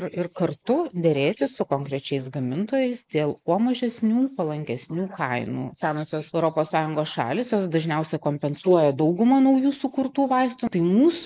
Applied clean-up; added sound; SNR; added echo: neural mask model Resemble Enhance denoiser.